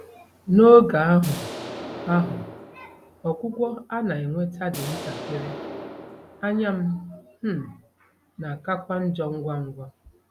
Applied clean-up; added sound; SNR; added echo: none; Explosion; 12 dB; none.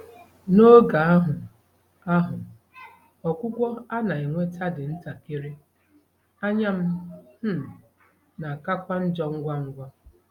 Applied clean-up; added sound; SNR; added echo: none; none; none; none.